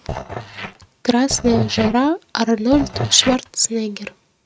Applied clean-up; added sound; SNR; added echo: neural mask model RNNoise.